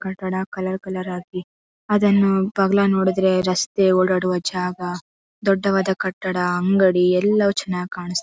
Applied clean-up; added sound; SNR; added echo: none; none; none; none.